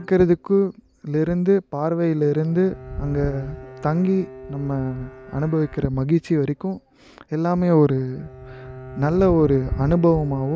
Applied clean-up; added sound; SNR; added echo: none; Bowed string instrument; 20 dB; none.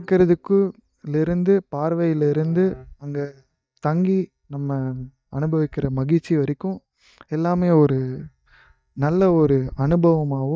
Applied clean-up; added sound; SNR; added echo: neural mask model DeepFilterNet 3.